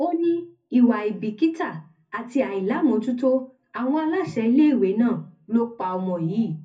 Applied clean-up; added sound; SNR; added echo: none; none; none; reverberation time 0.4 s.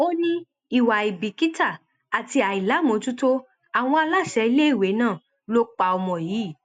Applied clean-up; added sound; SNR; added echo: none; none; none; none.